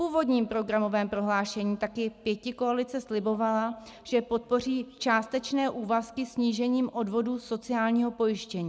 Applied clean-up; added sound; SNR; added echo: none; none; none; none.